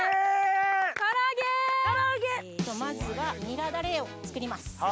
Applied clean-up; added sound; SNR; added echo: none; Bowed string instrument; 19 dB; none.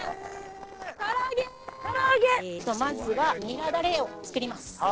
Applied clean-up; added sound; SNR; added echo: neural separator model SepFormer DNS4.